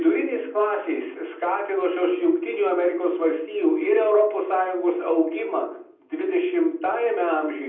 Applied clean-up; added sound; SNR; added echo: none; none; none; reverberation time 0.6 s.